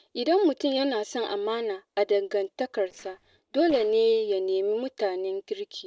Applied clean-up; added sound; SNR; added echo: neural separator model SepFormer DNS4.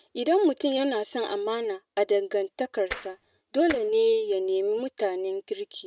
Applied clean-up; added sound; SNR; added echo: neural mask model RNNoise.